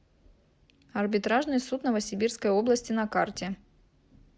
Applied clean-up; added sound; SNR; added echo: none; none; none; none.